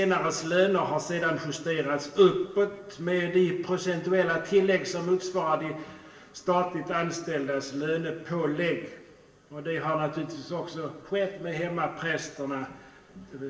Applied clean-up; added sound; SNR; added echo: none; none; none; reverberation time 0.7 s.